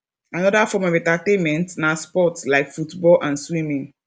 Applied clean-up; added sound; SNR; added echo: none; none; none; none.